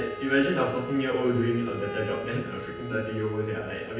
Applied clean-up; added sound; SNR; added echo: none; Wind instrument, woodwind instrument; 10 dB; reverberation time 0.9 s.